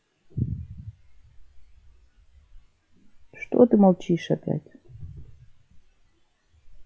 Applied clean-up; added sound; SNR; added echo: classical method log-MMSE.